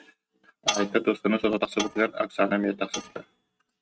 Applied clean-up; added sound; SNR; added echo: neural mask model RNNoise.